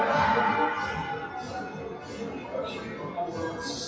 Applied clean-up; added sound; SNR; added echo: classical method WPE with log-MMSE.